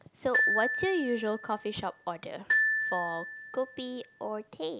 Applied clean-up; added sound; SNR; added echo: none; Glockenspiel; -2 dB; none.